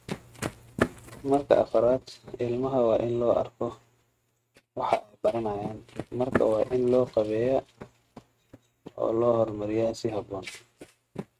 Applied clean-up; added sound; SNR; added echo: neural mask model RNNoise.